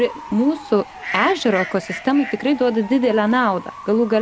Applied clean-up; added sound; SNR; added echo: none; Bird / Fowl; 13 dB; none.